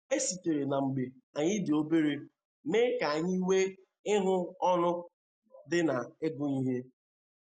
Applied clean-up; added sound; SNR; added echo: none; none; none; none.